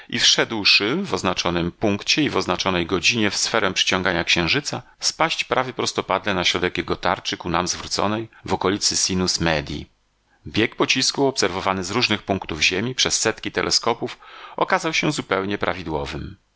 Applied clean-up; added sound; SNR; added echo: none; none; none; none.